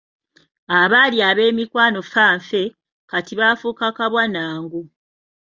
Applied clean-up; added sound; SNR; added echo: none; none; none; none.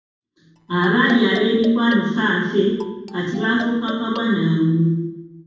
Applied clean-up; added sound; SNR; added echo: neural separator model SepFormer DNS4.